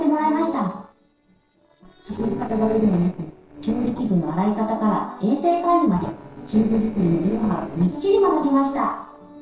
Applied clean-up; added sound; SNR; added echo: neural separator model SepFormer DNS4.